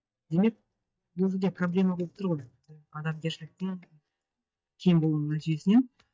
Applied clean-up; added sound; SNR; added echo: neural mask model DeepFilterNet 3.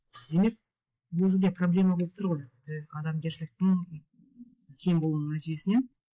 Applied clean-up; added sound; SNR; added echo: neural mask model Resemble Enhance denoiser.